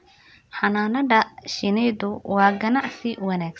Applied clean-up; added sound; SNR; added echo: none; none; none; none.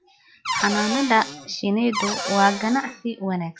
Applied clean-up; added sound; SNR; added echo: classical method log-MMSE.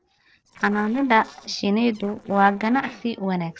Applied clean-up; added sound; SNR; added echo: neural separator model SepFormer DNS4.